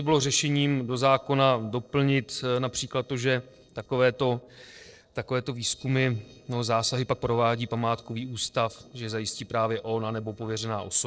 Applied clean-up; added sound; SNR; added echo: neural separator model SepFormer DNS4.